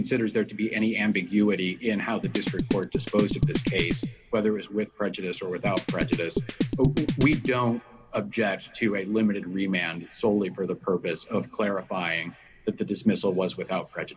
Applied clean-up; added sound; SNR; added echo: none; Drum kit; 0 dB; none.